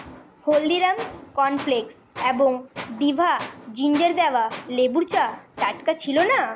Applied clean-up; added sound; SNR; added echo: none; Tools; 16 dB; none.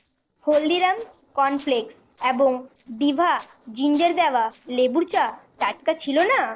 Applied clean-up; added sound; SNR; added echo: neural separator model SepFormer DNS4.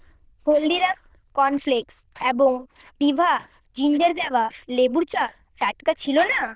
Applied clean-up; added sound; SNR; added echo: neural diffusion model UNIVERSE++.